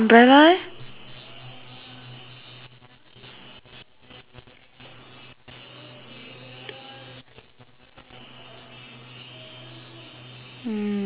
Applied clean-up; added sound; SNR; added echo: none; none; none; none.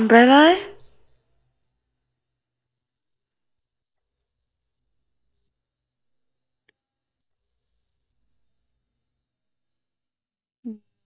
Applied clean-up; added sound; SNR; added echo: neural mask model DeepFilterNet 3.